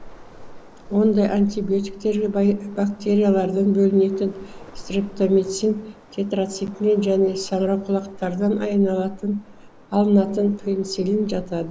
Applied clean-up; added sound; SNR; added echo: none; Waves, surf; 19 dB; none.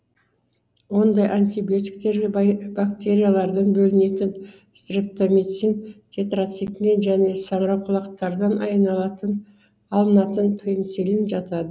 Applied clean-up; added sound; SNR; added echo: none; none; none; none.